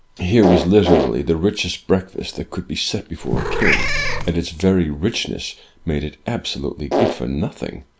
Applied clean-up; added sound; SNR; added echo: none; Fart + Meow / Purr; -1 dB; none.